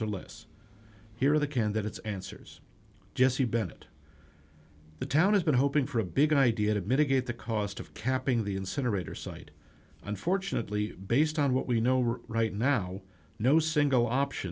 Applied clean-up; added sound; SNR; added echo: none; none; none; none.